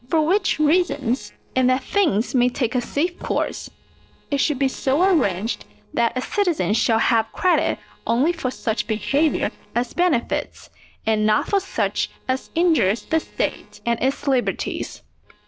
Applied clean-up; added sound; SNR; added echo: neural separator model SepFormer DNS4.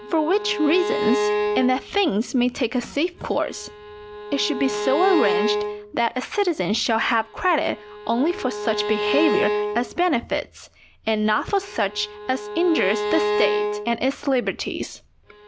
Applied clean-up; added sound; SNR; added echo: none; Bowed string instrument; 4 dB; none.